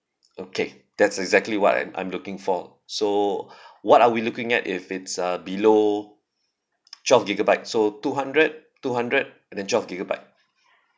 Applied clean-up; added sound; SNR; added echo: none; none; none; none.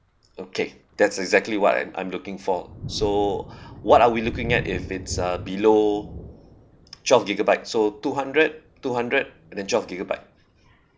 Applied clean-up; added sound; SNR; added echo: none; Thunder; 15 dB; none.